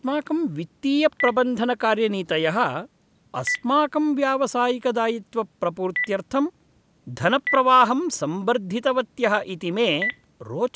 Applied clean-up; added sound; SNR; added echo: none; Telephone; 13 dB; none.